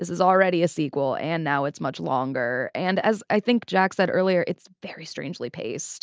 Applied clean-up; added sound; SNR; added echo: none; none; none; none.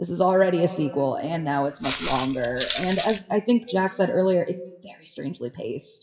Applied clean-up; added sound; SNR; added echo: classical method WPE with log-MMSE.